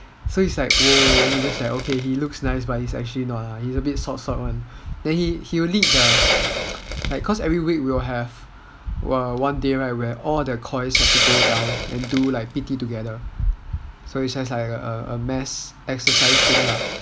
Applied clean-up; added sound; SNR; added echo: none; Hiss; 1 dB; none.